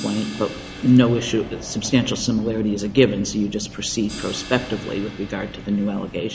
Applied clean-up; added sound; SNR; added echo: none; Crash cymbal + Sliding door; 15 dB; none.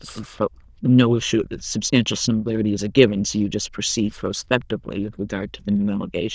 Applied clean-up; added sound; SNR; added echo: neural diffusion model UNIVERSE++.